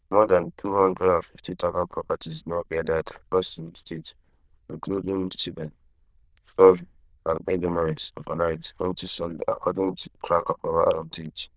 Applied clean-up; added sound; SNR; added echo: neural diffusion model UNIVERSE++.